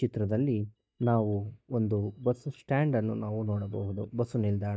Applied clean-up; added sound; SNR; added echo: neural mask model DeepFilterNet 3.